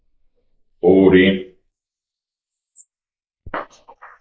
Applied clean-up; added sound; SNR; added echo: neural mask model Resemble Enhance denoiser.